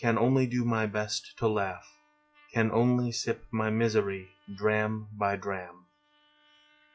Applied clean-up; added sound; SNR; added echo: classical method log-MMSE.